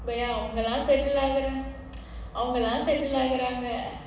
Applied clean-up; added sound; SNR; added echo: none; none; none; reverberation time 0.9 s.